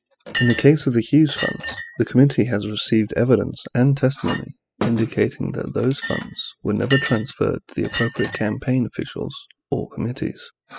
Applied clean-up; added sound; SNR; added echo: classical method spectral subtraction.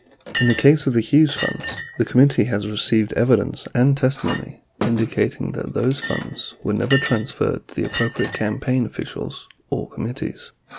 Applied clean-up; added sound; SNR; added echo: none; Chink, clink; 11 dB; none.